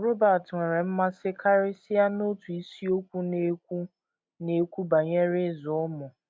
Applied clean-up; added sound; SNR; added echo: none; none; none; none.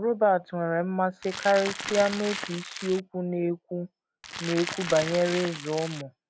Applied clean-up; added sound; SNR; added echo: none; Crackle; 9 dB; none.